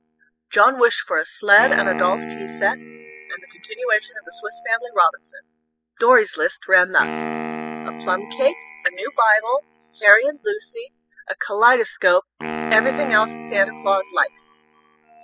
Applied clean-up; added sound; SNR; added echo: classical method spectral subtraction.